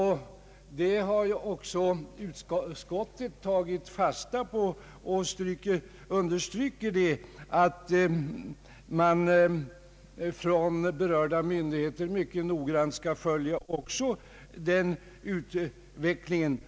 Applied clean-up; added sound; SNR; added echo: none; none; none; none.